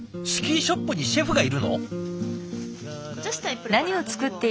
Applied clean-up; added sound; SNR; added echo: none; none; none; none.